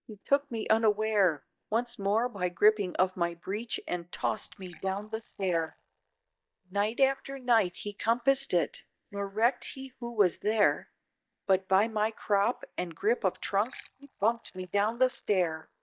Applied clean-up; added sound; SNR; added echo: neural mask model DeepFilterNet 3.